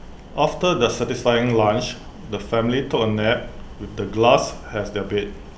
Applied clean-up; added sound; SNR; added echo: none; none; none; none.